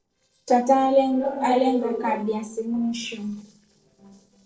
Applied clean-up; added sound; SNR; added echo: neural separator model SepFormer DNS4.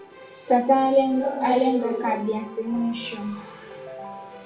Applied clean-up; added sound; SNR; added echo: none; Keyboard (musical); 17 dB; reverberation time 0.3 s.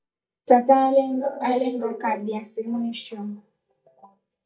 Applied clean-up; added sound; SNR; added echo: neural mask model DeepFilterNet 3.